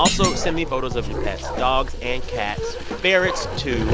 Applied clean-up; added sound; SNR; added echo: none; Thump, thud + Bark; 2 dB; none.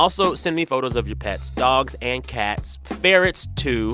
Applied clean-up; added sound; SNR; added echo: none; none; none; none.